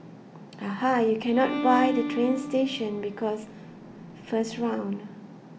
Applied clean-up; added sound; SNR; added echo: none; Bowed string instrument; 7 dB; none.